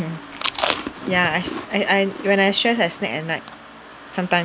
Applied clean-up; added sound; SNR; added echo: none; Chewing, mastication; 8 dB; none.